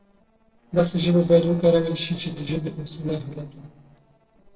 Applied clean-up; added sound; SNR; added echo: neural separator model SepFormer DNS4.